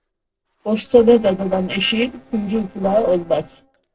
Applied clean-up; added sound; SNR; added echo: neural separator model SepFormer DNS4.